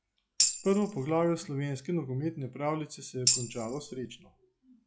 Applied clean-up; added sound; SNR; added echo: classical method log-MMSE.